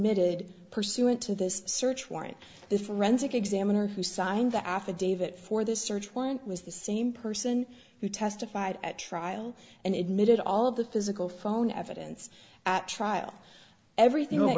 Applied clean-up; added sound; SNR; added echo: none; none; none; none.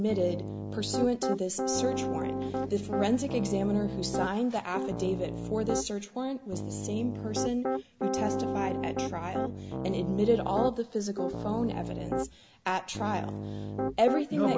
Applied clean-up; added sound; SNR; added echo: none; Piano; 3 dB; none.